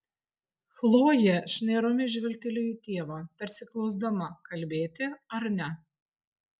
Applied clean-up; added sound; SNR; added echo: none; none; none; none.